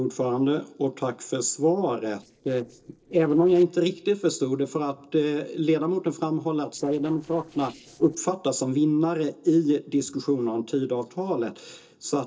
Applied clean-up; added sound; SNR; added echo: neural separator model SepFormer DNS4.